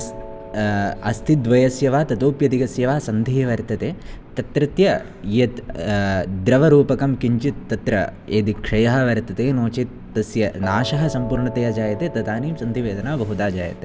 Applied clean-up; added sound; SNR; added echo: none; Piano; 19 dB; none.